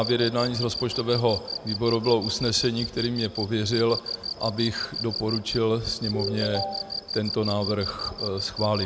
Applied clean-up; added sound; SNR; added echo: none; Ringtone + Cricket; 7 dB; none.